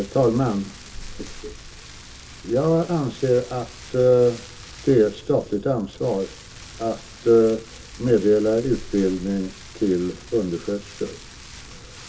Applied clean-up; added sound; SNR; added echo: none; Rain; 17 dB; reverberation time 0.2 s.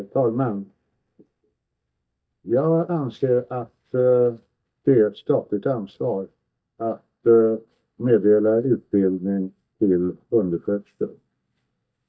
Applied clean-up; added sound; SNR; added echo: neural mask model DeepFilterNet 3.